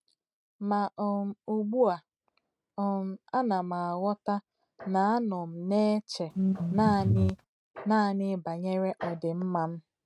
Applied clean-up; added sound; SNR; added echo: neural mask model RNNoise.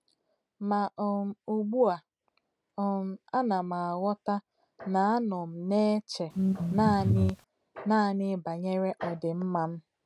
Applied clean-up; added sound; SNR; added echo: none; Bass guitar; -2 dB; none.